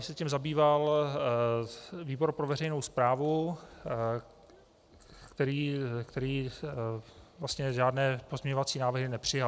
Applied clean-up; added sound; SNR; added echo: none; none; none; none.